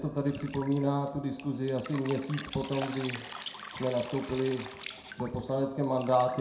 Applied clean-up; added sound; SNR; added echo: none; Drip; 11 dB; reverberation time 0.5 s.